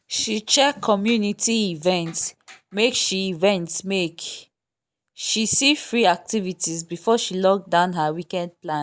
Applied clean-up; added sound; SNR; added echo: none; none; none; none.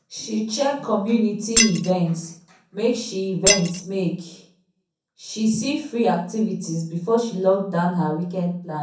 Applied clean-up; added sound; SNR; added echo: none; Shatter; -2 dB; reverberation time 0.6 s.